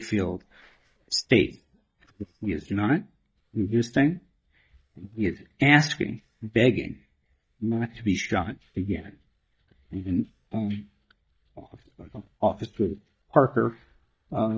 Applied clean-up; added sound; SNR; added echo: neural mask model DeepFilterNet 3.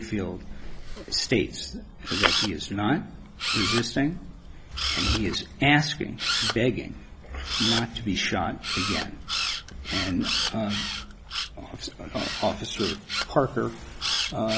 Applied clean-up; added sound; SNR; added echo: none; Camera; 4 dB; none.